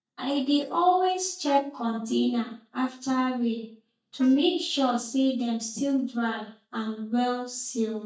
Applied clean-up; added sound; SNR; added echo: neural mask model DeepFilterNet 3.